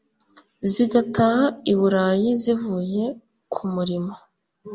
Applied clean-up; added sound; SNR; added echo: none; none; none; none.